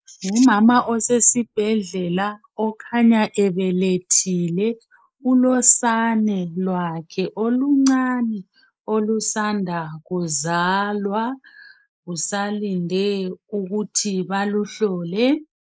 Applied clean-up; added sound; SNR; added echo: neural mask model Resemble Enhance denoiser.